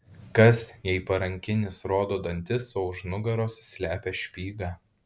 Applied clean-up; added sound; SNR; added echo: none; none; none; none.